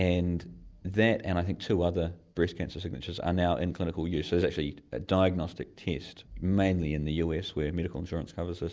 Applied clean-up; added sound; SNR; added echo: none; none; none; none.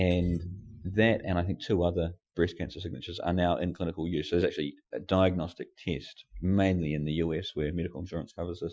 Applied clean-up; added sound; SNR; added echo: classical method Wiener filter.